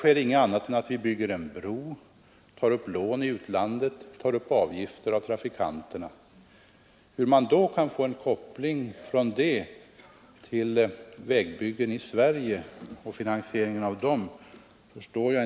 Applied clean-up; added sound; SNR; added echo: none; none; none; none.